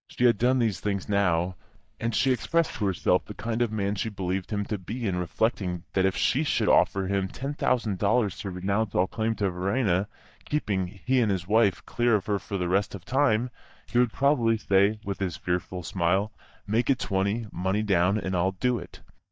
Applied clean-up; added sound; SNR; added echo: neural mask model DeepFilterNet 3.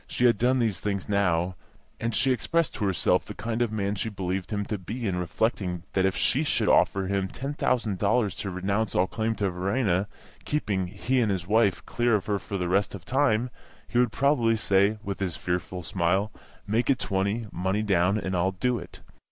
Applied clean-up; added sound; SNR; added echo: none; none; none; none.